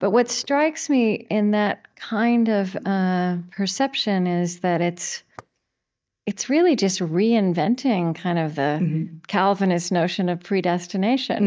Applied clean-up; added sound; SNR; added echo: neural mask model DeepFilterNet 3.